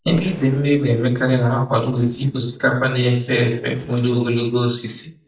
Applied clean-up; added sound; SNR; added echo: neural mask model DeepFilterNet 3.